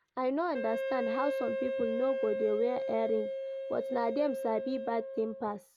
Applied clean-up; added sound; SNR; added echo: none; Wind instrument, woodwind instrument; 3 dB; none.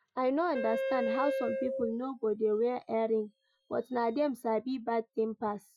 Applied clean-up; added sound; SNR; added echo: classical method Wiener filter.